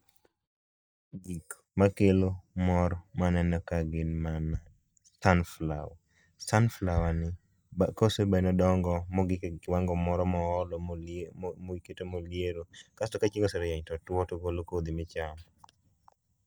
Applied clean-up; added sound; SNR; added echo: neural mask model DeepFilterNet 3.